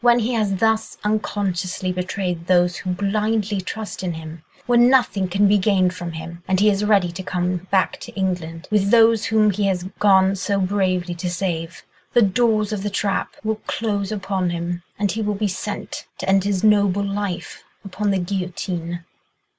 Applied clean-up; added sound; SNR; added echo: none; none; none; none.